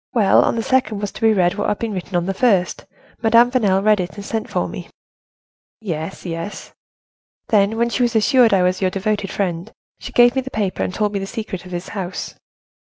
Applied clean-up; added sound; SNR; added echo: none; none; none; none.